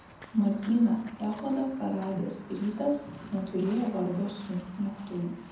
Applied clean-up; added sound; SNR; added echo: none; Walk, footsteps; 19 dB; reverberation time 0.8 s.